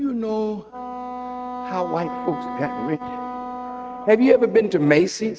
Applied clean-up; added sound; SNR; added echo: neural mask model RNNoise.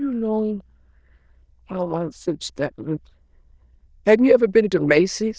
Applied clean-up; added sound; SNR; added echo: neural diffusion model UNIVERSE++.